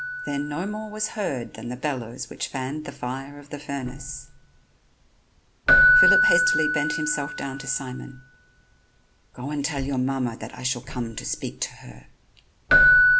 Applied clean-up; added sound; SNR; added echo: none; Keyboard (musical); -5 dB; none.